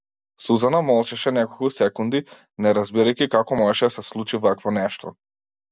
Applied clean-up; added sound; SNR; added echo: none; none; none; none.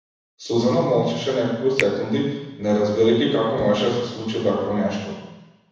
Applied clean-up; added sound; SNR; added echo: none; Finger snapping; 15 dB; reverberation time 1.1 s.